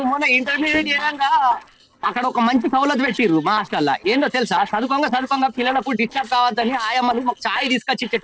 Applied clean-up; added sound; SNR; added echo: neural separator model SepFormer DNS4.